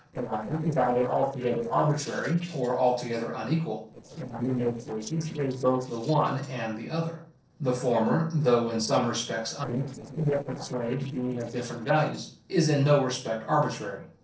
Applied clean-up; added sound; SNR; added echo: neural separator model SepFormer DNS4.